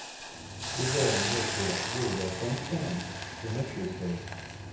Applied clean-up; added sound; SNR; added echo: none; Hiss; 3 dB; reverberation time 0.6 s.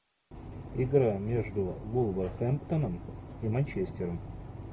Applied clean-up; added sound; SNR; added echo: none; none; none; none.